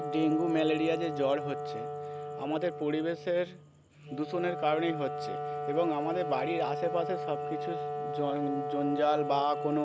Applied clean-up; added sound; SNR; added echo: none; Wind instrument, woodwind instrument; 4 dB; none.